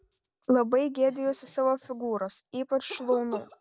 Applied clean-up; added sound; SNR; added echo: none; Cough; 18 dB; none.